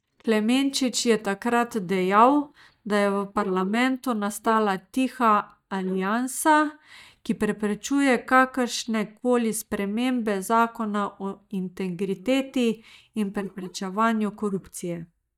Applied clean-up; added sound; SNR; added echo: neural mask model DeepFilterNet 3.